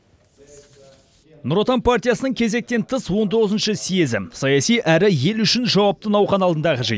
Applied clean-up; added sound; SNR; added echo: none; none; none; none.